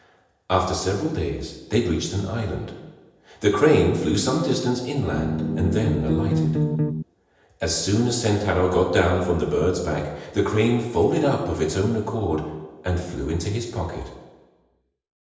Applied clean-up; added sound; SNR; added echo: none; Bass guitar; 0 dB; reverberation time 1.0 s.